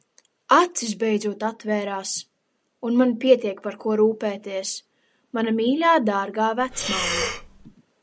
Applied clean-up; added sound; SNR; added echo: none; Breathing; 5 dB; none.